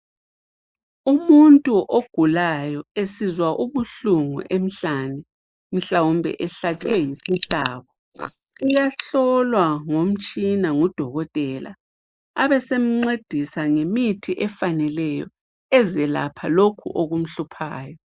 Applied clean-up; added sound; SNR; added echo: neural mask model Resemble Enhance denoiser.